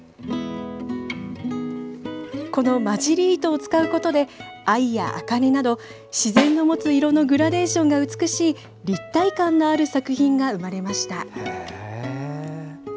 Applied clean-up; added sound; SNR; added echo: none; Snare drum; 5 dB; none.